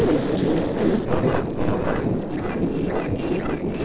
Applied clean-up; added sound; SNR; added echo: neural separator model SepFormer DNS4.